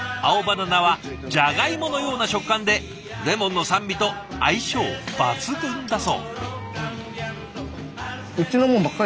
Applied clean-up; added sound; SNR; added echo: none; none; none; none.